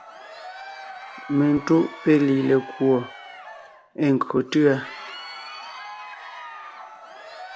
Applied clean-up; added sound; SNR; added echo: none; Crowd; 15 dB; none.